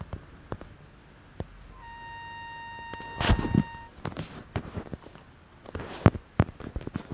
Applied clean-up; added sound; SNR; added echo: none; Trumpet; 13 dB; none.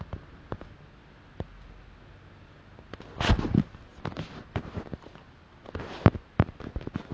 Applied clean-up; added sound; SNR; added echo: none; none; none; none.